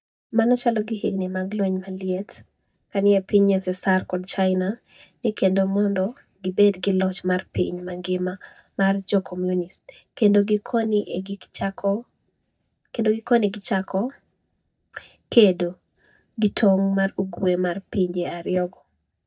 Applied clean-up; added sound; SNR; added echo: neural mask model DeepFilterNet 3.